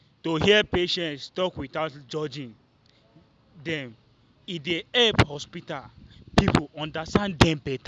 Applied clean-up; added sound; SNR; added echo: none; none; none; none.